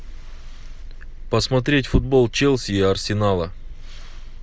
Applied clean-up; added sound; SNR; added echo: none; none; none; none.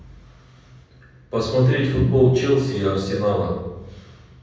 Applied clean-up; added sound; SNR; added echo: none; none; none; reverberation time 1.1 s.